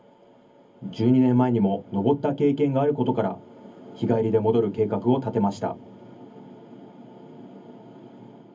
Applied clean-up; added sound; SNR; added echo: none; none; none; reverberation time 0.3 s.